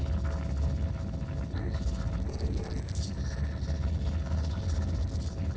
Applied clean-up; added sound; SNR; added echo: neural separator model SepFormer DNS4.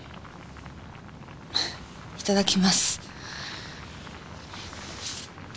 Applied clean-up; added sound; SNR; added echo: none; none; none; none.